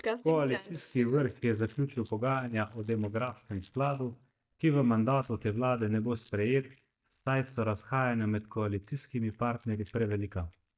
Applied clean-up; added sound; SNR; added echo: neural mask model DeepFilterNet 3.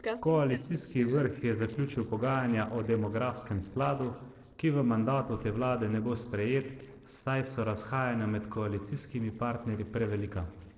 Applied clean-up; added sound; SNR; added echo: neural separator model SepFormer DNS4.